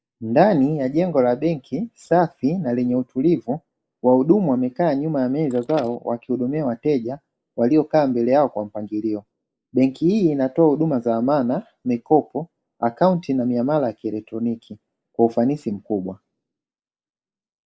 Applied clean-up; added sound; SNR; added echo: neural mask model Resemble Enhance denoiser.